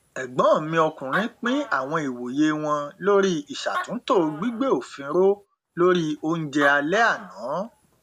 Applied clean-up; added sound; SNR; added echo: none; Animal; 15 dB; none.